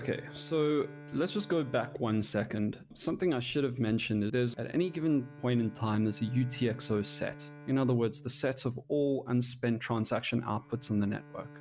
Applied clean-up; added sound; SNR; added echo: none; Bowed string instrument; 19 dB; none.